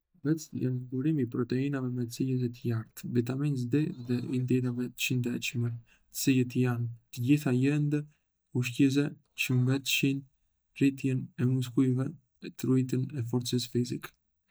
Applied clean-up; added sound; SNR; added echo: neural mask model DeepFilterNet 3.